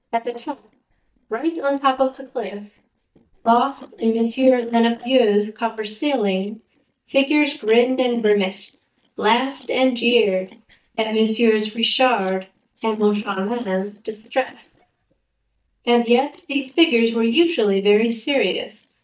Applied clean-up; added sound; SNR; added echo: neural mask model DeepFilterNet 3.